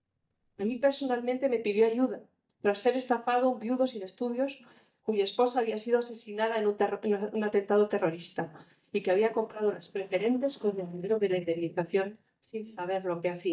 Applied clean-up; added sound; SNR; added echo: neural mask model DeepFilterNet 3.